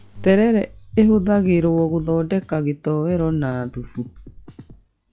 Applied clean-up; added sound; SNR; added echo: classical method log-MMSE.